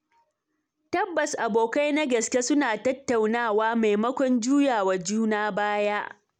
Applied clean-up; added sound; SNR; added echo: none; none; none; none.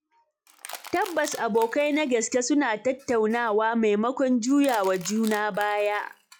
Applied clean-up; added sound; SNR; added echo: classical method log-MMSE.